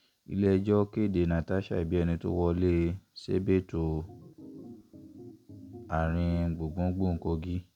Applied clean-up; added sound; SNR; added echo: none; Organ; 19 dB; none.